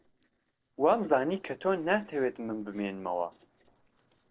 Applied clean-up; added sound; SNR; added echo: neural separator model SepFormer DNS4.